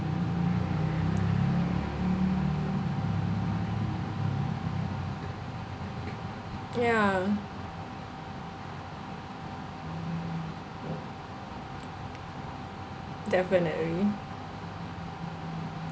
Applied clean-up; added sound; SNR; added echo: none; none; none; none.